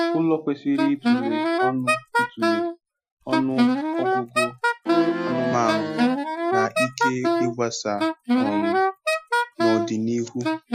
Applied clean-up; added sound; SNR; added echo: classical method Wiener filter.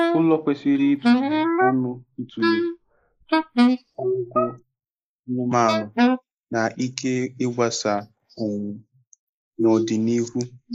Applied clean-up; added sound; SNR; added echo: neural mask model Resemble Enhance denoiser.